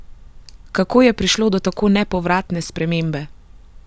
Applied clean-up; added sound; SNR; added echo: none; Tick; 20 dB; none.